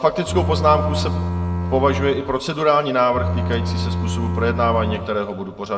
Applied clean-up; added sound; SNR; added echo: none; Bowed string instrument; 3 dB; reverberation time 0.9 s.